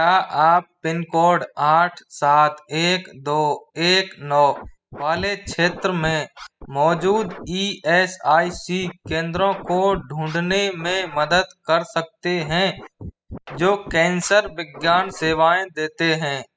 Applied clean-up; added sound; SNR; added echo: classical method spectral subtraction.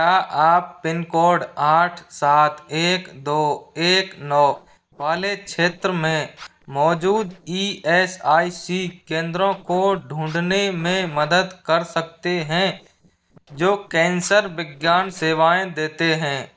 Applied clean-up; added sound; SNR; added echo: neural separator model SepFormer DNS4.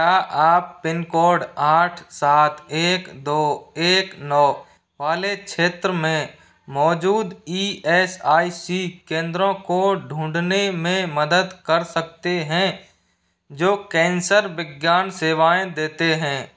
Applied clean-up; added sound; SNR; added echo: none; none; none; none.